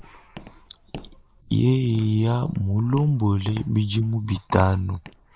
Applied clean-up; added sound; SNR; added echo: neural mask model Resemble Enhance denoiser.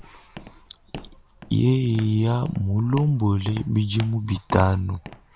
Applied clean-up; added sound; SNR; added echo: none; Walk, footsteps; 19 dB; none.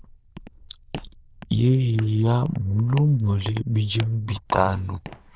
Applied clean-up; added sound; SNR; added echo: neural diffusion model UNIVERSE++.